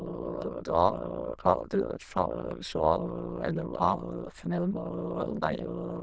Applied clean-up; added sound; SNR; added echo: neural diffusion model UNIVERSE++.